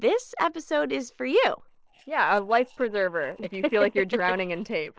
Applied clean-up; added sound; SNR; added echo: neural separator model SepFormer DNS4.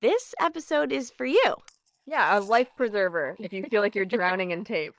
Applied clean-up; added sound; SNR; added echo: neural mask model DeepFilterNet 3.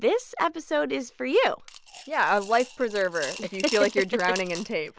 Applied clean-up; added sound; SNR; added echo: none; Coin (dropping) / Glass; 14 dB; none.